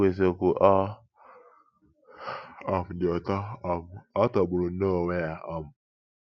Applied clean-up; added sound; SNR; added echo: none; none; none; none.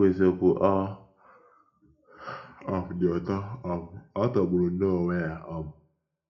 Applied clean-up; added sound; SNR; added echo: none; none; none; reverberation time 0.3 s.